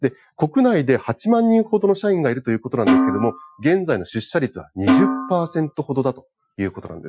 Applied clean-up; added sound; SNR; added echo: classical method Wiener filter.